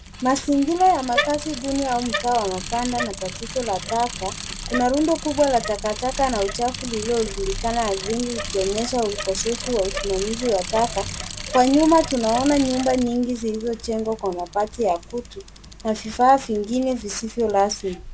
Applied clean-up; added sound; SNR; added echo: none; Bicycle; 9 dB; none.